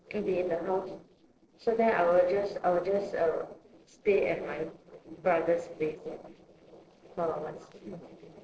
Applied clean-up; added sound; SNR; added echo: neural separator model SepFormer DNS4.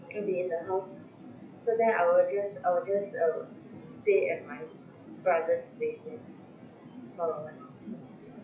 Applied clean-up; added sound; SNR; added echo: classical method WPE with log-MMSE.